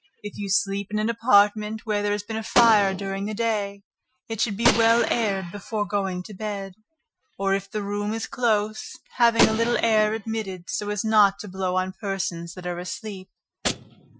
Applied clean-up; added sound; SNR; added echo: classical method Wiener filter.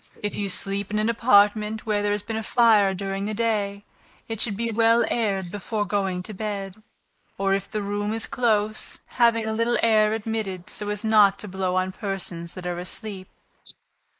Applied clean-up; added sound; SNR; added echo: neural mask model Resemble Enhance denoiser.